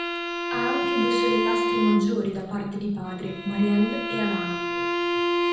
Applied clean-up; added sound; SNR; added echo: none; Bowed string instrument; -1 dB; reverberation time 0.8 s.